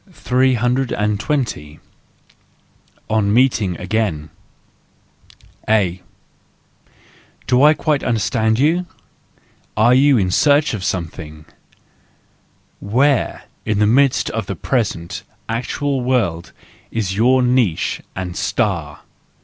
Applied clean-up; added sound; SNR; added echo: none; none; none; none.